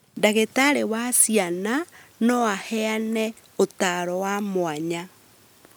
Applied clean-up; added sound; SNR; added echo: none; none; none; none.